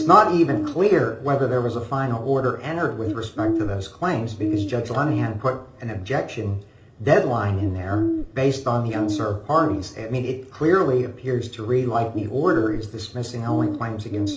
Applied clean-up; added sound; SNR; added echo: none; Bird; 8 dB; reverberation time 0.8 s.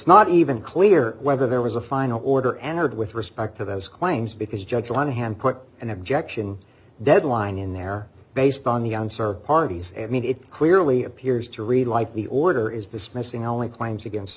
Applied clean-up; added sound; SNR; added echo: none; none; none; none.